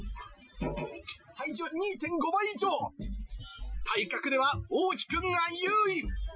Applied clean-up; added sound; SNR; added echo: classical method Wiener filter.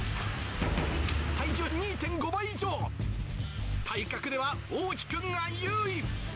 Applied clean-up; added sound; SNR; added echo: none; none; none; none.